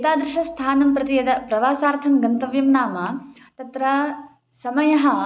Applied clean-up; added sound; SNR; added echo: none; none; none; none.